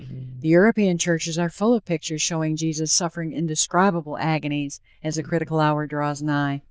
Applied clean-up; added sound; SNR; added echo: neural diffusion model UNIVERSE++.